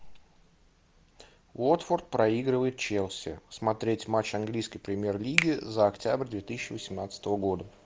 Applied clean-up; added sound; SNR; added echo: none; Finger snapping; 6 dB; none.